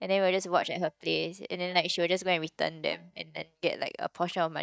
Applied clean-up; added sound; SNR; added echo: neural mask model DeepFilterNet 3.